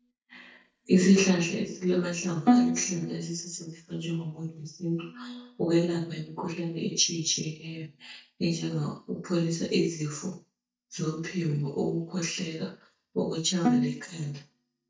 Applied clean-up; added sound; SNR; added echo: neural mask model DeepFilterNet 3.